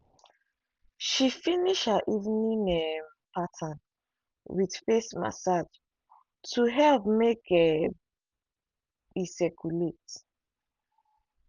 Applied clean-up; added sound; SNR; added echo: none; none; none; none.